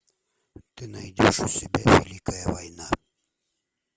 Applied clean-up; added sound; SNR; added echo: none; none; none; none.